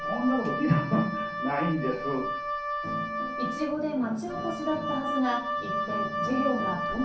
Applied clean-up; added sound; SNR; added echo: none; Wind instrument, woodwind instrument; 2 dB; reverberation time 0.6 s.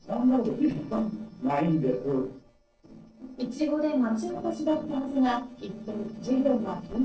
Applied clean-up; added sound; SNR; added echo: neural separator model SepFormer DNS4.